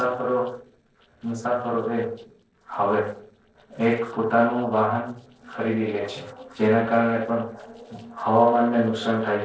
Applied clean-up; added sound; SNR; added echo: neural separator model SepFormer DNS4.